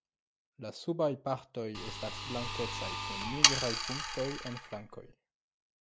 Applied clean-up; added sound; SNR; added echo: none; Sawing; -5 dB; none.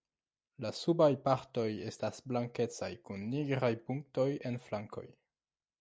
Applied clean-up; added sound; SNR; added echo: none; none; none; none.